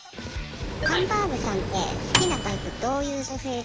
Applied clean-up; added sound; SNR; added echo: none; Microwave oven; 1 dB; none.